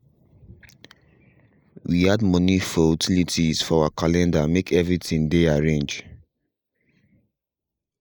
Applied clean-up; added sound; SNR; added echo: neural mask model Resemble Enhance denoiser.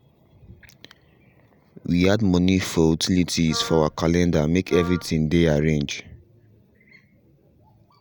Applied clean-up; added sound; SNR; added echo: none; Wind instrument, woodwind instrument; 16 dB; none.